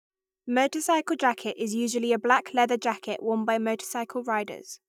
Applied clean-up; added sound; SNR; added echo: neural mask model DeepFilterNet 3.